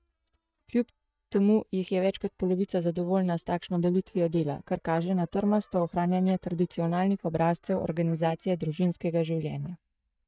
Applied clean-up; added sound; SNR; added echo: neural mask model DeepFilterNet 3.